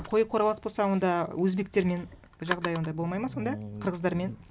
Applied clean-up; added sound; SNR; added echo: none; Drawer open or close; 15 dB; none.